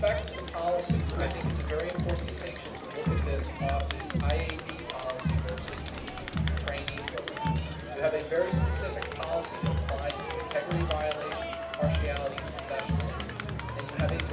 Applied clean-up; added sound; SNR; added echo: none; Crowd; -3 dB; reverberation time 0.2 s.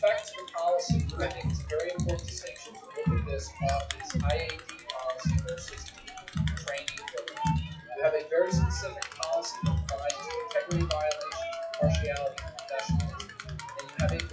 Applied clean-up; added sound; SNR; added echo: classical method WPE with log-MMSE.